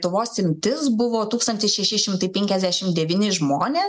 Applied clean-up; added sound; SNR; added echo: none; none; none; none.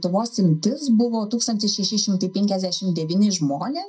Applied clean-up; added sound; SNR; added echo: neural mask model DeepFilterNet 3.